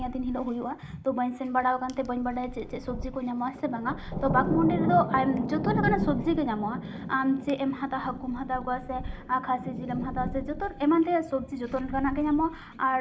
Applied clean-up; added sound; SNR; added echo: none; Purr; 15 dB; reverberation time 0.4 s.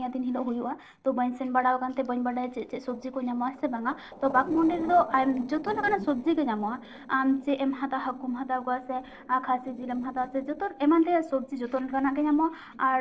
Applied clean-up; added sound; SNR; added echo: neural separator model SepFormer DNS4.